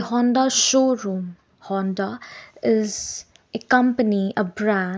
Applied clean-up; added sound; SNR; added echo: none; none; none; none.